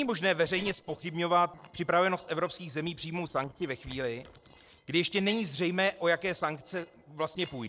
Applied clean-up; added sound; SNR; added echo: neural separator model SepFormer DNS4.